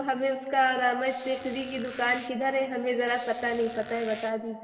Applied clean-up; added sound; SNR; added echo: none; Squeak; 14 dB; reverberation time 2.3 s.